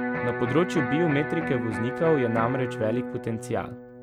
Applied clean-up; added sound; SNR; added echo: none; Electric guitar; 4 dB; none.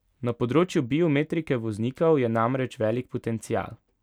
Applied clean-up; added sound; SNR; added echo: none; none; none; none.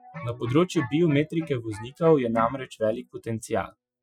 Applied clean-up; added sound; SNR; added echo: classical method Wiener filter.